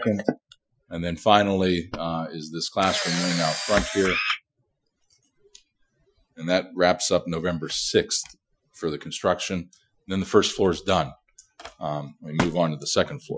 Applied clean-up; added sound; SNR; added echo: classical method Wiener filter.